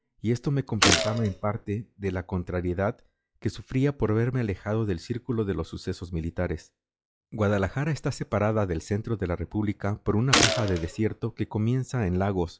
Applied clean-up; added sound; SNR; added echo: classical method log-MMSE.